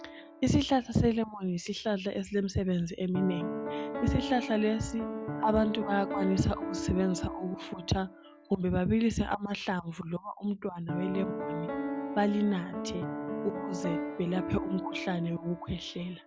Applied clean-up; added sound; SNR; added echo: none; Piano; 7 dB; none.